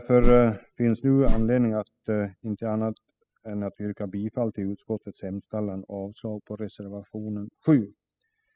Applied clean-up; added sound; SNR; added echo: classical method spectral subtraction.